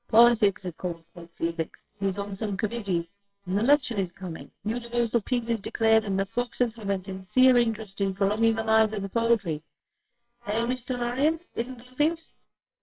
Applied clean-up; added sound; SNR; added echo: neural separator model SepFormer WHAMR!.